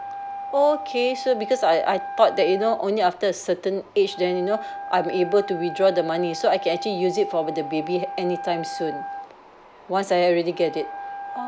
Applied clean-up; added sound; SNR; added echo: none; Wind instrument, woodwind instrument; 11 dB; none.